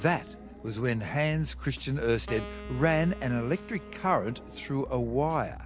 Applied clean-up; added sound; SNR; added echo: none; Wind instrument, woodwind instrument; 18 dB; none.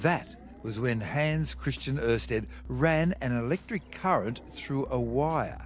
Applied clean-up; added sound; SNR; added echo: none; none; none; none.